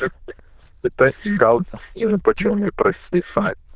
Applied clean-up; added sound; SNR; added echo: neural diffusion model UNIVERSE++.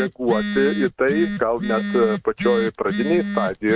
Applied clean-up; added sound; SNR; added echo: neural mask model RNNoise.